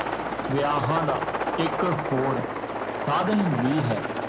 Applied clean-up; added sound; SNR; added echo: none; Aircraft; 2 dB; none.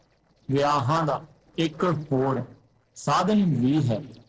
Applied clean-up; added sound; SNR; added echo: neural separator model SepFormer DNS4.